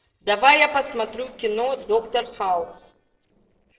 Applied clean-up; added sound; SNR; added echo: neural separator model SepFormer DNS4.